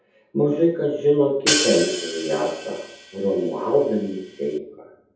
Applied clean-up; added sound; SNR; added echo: none; Hi-hat; 6 dB; reverberation time 0.7 s.